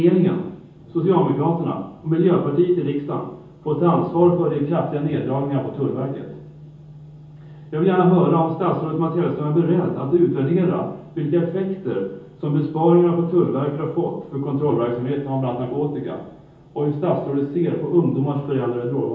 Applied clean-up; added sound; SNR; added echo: none; none; none; reverberation time 0.7 s.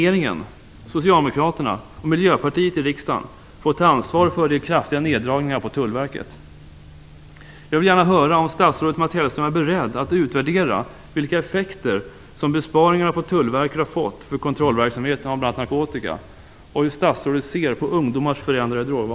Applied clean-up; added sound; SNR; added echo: none; none; none; none.